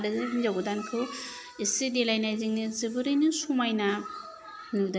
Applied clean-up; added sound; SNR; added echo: none; none; none; none.